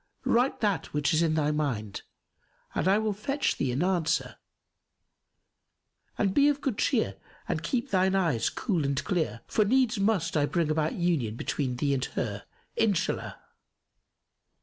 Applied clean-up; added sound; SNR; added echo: none; none; none; none.